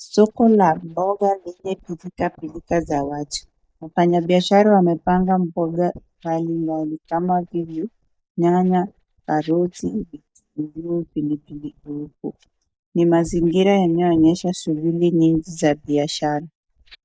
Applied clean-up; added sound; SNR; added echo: neural mask model DeepFilterNet 3.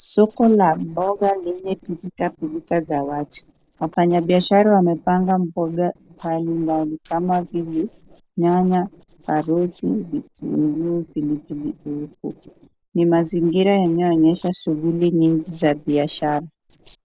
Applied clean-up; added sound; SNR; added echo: neural separator model SepFormer DNS4.